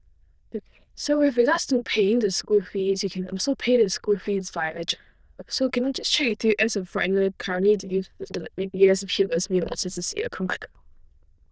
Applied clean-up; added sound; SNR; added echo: neural diffusion model UNIVERSE++.